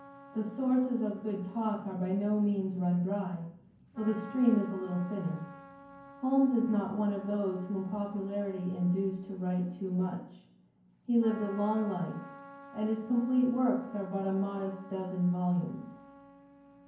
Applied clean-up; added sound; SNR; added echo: none; Trumpet; 20 dB; reverberation time 0.9 s.